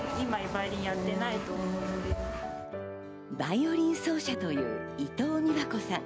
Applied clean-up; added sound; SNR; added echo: none; none; none; none.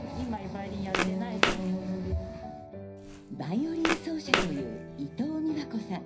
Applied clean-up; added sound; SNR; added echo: none; Walk, footsteps; 1 dB; reverberation time 0.5 s.